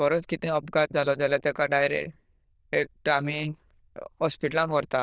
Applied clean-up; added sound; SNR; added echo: neural diffusion model UNIVERSE++.